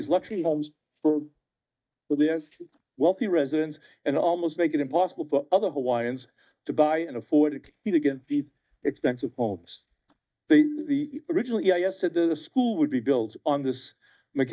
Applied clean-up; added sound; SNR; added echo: neural mask model DeepFilterNet 3.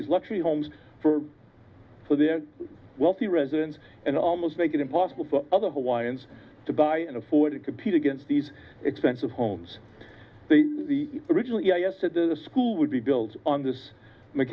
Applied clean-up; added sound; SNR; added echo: none; none; none; none.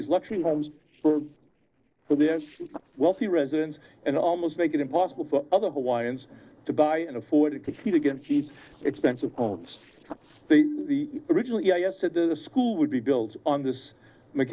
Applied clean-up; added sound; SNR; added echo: neural separator model SepFormer DNS4.